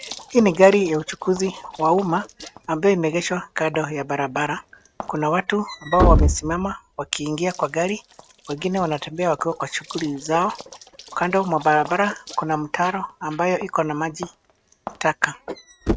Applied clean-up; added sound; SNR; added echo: neural mask model RNNoise.